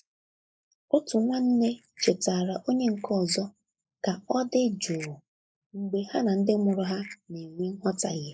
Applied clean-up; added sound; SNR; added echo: neural mask model Resemble Enhance denoiser.